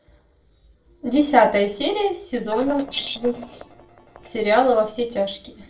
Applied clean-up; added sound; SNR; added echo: neural separator model SepFormer DNS4.